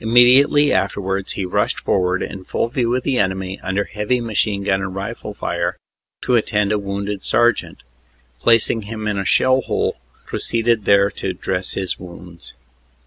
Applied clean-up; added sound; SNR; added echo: none; none; none; none.